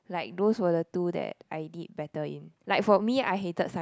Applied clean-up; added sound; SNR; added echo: none; none; none; none.